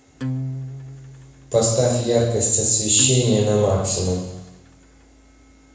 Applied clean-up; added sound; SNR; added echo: none; Acoustic guitar; 11 dB; reverberation time 1.0 s.